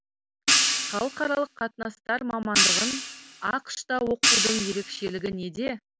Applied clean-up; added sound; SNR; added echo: none; Hi-hat; -3 dB; none.